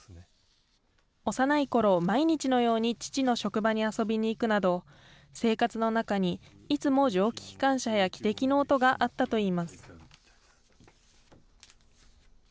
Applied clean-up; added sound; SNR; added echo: none; none; none; none.